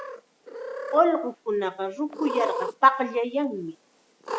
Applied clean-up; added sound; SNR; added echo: none; Cat; 9 dB; none.